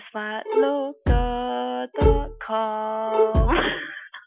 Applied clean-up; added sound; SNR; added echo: classical method Wiener filter.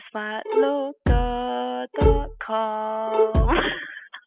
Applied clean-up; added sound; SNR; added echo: classical method spectral subtraction.